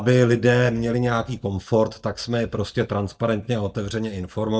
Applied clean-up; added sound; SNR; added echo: neural mask model DeepFilterNet 3.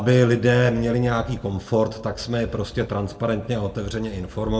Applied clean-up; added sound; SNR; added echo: none; Wind; 18 dB; reverberation time 0.8 s.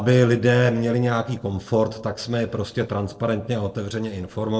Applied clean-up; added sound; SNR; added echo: neural separator model SepFormer DNS4.